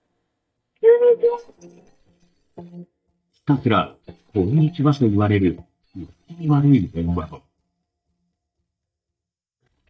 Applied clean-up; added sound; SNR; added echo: neural mask model DeepFilterNet 3.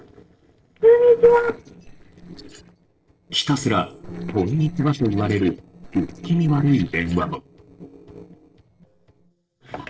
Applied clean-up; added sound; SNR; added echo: neural separator model SepFormer DNS4.